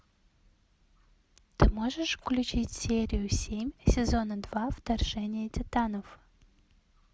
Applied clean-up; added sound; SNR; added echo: none; none; none; none.